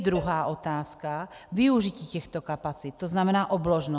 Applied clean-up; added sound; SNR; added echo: none; Cowbell; 18 dB; none.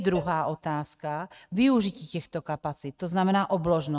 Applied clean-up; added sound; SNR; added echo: neural mask model RNNoise.